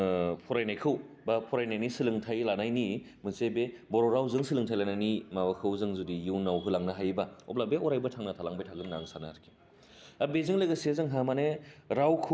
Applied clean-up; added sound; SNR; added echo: none; none; none; none.